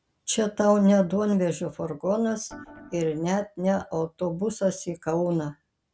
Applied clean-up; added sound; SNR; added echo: none; Organ; 20 dB; none.